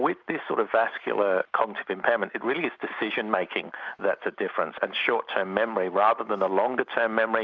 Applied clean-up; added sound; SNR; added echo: none; none; none; none.